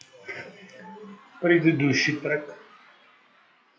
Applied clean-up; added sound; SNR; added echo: classical method WPE with log-MMSE.